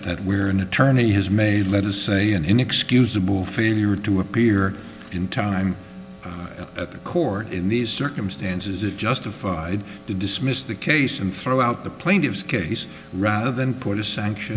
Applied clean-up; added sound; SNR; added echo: none; none; none; none.